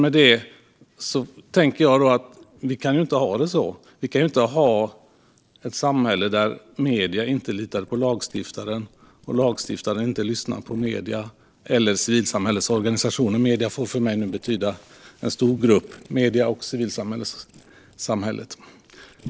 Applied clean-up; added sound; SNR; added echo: neural separator model SepFormer DNS4.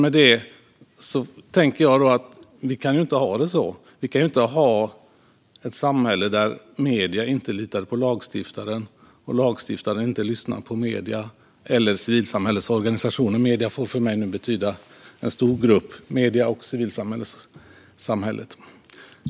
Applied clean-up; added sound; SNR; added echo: none; none; none; none.